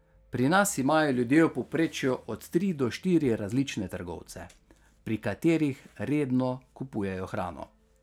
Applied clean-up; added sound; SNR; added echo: none; none; none; none.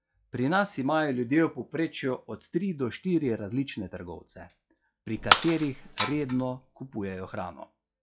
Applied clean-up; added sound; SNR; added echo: classical method log-MMSE.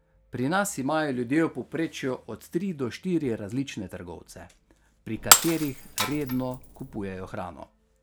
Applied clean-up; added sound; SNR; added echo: none; Shatter; -4 dB; none.